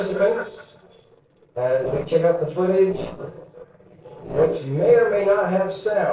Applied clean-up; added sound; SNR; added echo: neural separator model SepFormer DNS4.